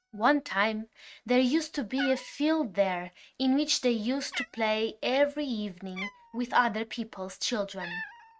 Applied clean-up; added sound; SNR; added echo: neural mask model RNNoise.